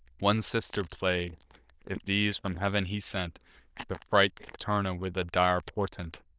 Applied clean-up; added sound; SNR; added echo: neural diffusion model UNIVERSE++.